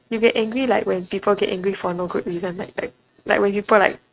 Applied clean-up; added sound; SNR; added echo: neural mask model RNNoise.